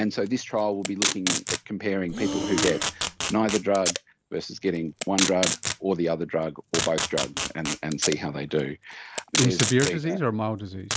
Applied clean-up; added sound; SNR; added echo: none; Packing tape, duct tape + Breathing; 4 dB; none.